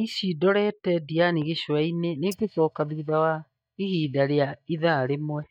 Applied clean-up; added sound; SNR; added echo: neural mask model DeepFilterNet 3.